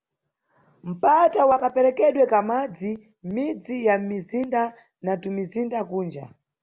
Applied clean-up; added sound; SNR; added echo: none; none; none; none.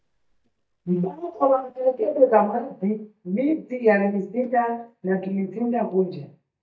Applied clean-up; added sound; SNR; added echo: neural mask model DeepFilterNet 3.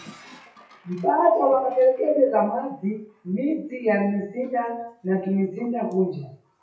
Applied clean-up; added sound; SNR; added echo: classical method WPE with log-MMSE.